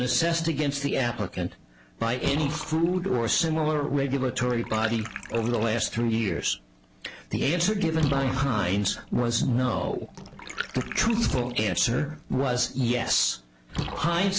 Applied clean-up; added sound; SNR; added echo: none; Bathtub (filling or washing) / Water; 13 dB; none.